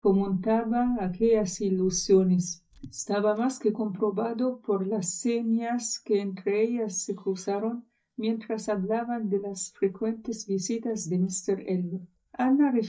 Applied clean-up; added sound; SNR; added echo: neural mask model DeepFilterNet 3.